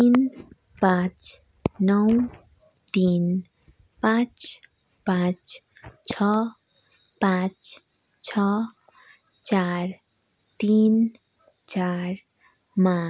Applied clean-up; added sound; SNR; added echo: none; none; none; none.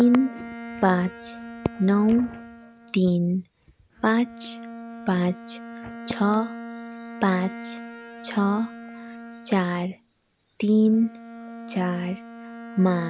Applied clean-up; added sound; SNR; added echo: none; Bowed string instrument; 14 dB; none.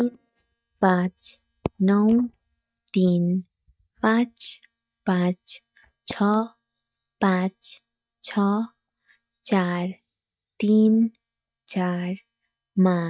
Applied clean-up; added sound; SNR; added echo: neural mask model DeepFilterNet 3.